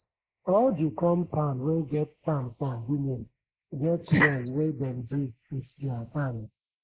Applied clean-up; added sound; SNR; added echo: neural mask model Resemble Enhance denoiser.